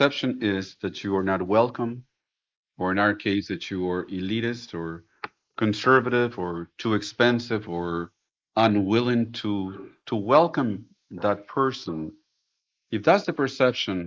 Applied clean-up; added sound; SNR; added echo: neural mask model Resemble Enhance denoiser.